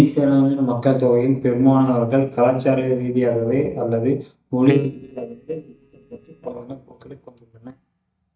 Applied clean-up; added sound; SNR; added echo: neural mask model DeepFilterNet 3.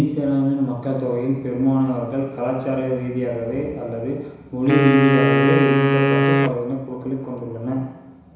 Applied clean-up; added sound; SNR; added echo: none; Wind instrument, woodwind instrument; -3 dB; reverberation time 1.0 s.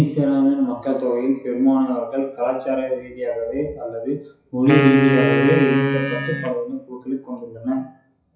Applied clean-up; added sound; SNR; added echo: classical method WPE with log-MMSE.